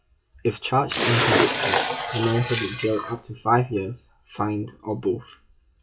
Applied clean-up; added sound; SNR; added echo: classical method WPE with log-MMSE.